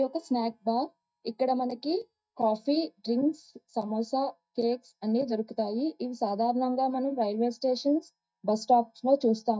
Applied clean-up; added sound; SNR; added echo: neural mask model DeepFilterNet 3.